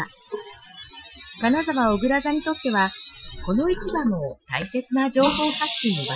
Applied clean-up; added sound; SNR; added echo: classical method Wiener filter.